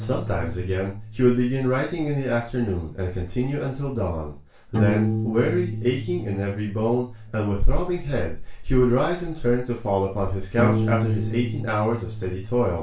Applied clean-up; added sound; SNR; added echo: none; Piano; 7 dB; reverberation time 0.2 s.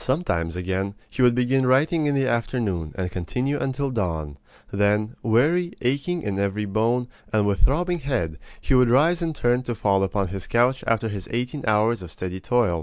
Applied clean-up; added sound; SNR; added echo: none; none; none; none.